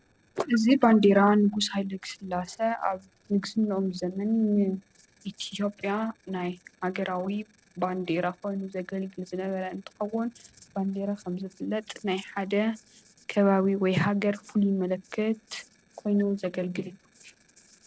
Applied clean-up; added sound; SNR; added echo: neural separator model SepFormer DNS4.